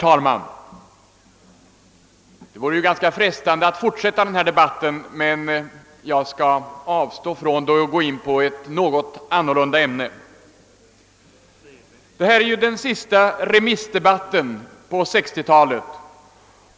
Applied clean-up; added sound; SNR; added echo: none; none; none; none.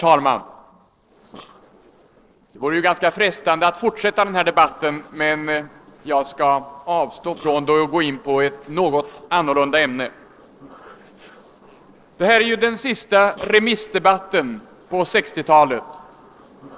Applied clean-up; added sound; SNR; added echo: neural separator model SepFormer DNS4.